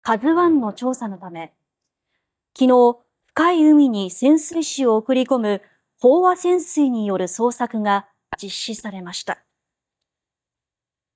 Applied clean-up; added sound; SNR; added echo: neural mask model DeepFilterNet 3.